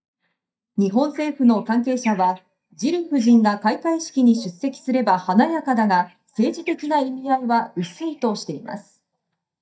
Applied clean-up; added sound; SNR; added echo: neural mask model DeepFilterNet 3.